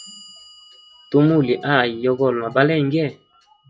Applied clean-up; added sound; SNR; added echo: classical method log-MMSE.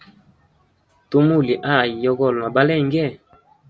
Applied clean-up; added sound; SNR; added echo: none; none; none; none.